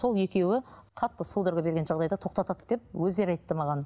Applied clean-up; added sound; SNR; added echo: none; none; none; none.